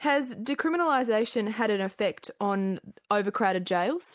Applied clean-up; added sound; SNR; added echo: none; none; none; none.